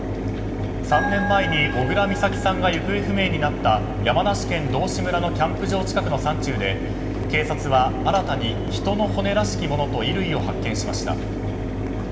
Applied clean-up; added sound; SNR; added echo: none; Mechanisms; 2 dB; reverberation time 1.5 s.